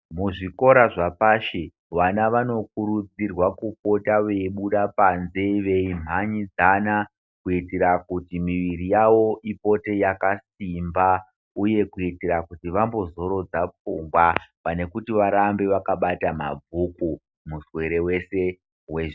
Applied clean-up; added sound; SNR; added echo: none; none; none; none.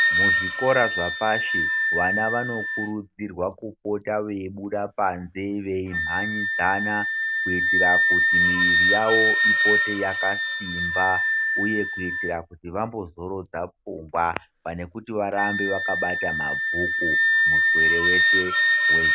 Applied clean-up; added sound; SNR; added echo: none; Wind instrument, woodwind instrument; -5 dB; none.